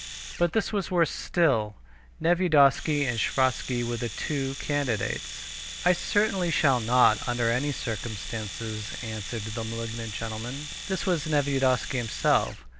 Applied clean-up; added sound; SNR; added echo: none; Domestic sounds, home sounds; 12 dB; none.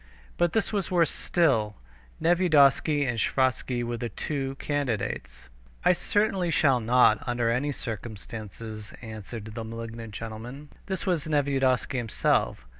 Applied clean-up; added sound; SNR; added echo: none; none; none; none.